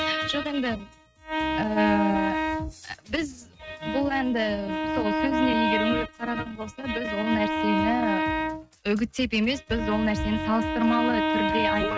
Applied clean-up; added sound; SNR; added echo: neural mask model RNNoise.